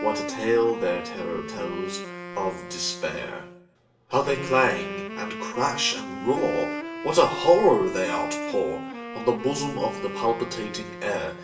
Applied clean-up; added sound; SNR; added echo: none; Wind instrument, woodwind instrument; 9 dB; reverberation time 0.6 s.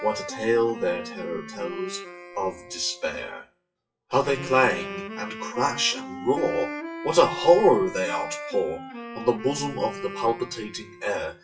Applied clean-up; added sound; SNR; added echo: classical method WPE with log-MMSE.